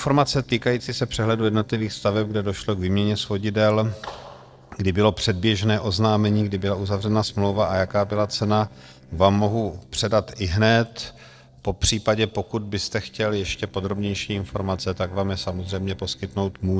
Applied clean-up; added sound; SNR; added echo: neural separator model SepFormer DNS4.